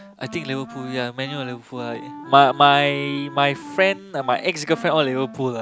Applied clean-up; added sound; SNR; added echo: none; Wind instrument, woodwind instrument; 17 dB; none.